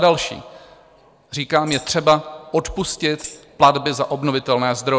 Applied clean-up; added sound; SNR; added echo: none; Tambourine; 18 dB; none.